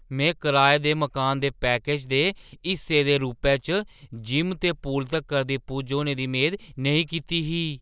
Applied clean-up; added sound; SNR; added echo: none; none; none; none.